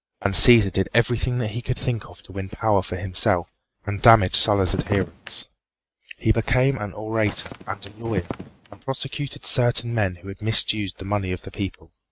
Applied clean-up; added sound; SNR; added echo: neural mask model RNNoise.